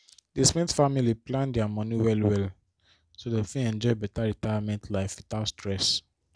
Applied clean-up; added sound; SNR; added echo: none; none; none; none.